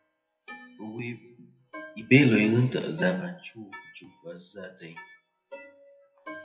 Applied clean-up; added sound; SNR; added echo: classical method WPE with log-MMSE.